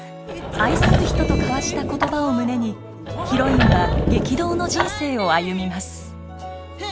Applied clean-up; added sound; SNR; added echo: none; Sliding door / Wood; -2 dB; none.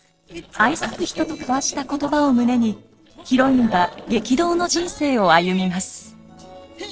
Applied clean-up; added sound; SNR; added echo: neural separator model SepFormer DNS4.